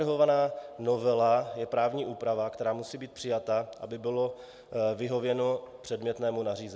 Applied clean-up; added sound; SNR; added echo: none; none; none; none.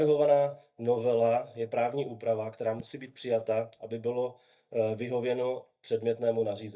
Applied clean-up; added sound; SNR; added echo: neural mask model DeepFilterNet 3.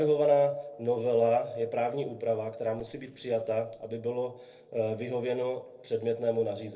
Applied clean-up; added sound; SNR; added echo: neural separator model SepFormer DNS4.